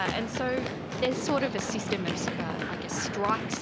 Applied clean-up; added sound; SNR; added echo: none; Run; 1 dB; none.